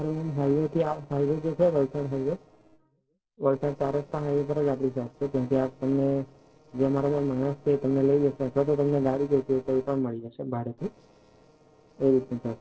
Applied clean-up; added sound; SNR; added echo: neural separator model SepFormer DNS4.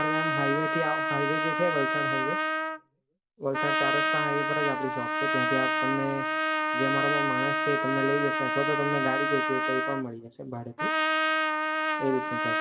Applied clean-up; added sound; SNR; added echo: none; Trumpet; -4 dB; reverberation time 0.7 s.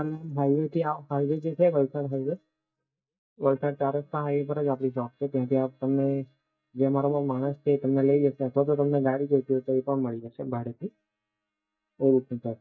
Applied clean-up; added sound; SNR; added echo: neural mask model DeepFilterNet 3.